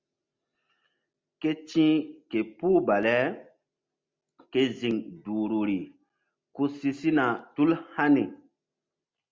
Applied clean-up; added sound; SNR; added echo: none; none; none; none.